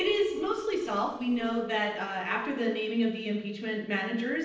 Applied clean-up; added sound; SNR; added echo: neural separator model SepFormer DNS4.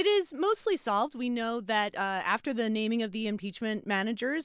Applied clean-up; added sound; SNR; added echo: none; none; none; none.